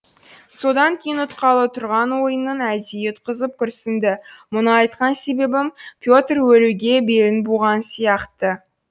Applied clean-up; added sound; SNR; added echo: none; none; none; none.